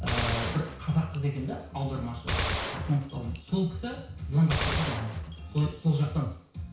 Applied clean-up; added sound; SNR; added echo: none; Gunshot, gunfire; 6 dB; reverberation time 0.6 s.